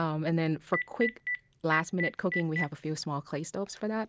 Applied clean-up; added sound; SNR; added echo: none; Telephone; 5 dB; none.